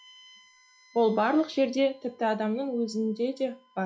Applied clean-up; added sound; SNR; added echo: classical method log-MMSE.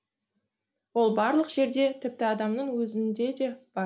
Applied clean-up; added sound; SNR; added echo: none; none; none; none.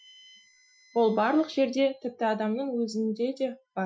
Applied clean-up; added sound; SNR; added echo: classical method Wiener filter.